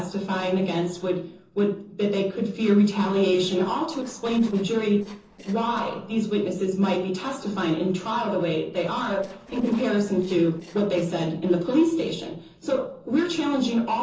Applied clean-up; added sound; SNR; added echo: neural separator model SepFormer DNS4.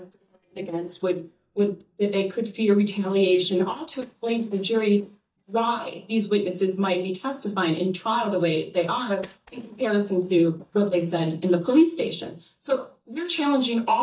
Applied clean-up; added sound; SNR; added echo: neural mask model DeepFilterNet 3.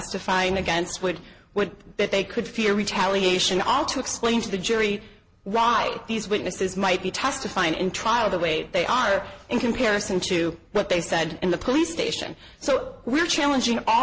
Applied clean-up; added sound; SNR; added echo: none; none; none; none.